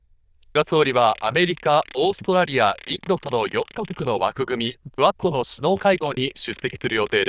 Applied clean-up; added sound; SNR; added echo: neural diffusion model UNIVERSE++.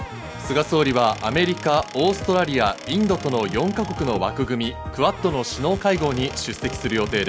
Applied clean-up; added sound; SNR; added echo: none; Squeak / Wood; 18 dB; none.